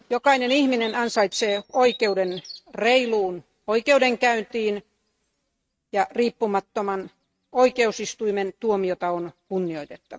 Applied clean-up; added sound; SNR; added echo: neural mask model RNNoise.